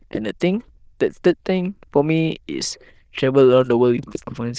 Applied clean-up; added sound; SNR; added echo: neural diffusion model UNIVERSE++.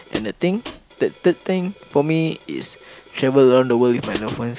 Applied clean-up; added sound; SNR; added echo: none; Hi-hat; 15 dB; none.